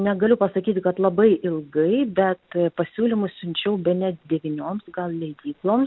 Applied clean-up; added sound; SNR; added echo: none; none; none; none.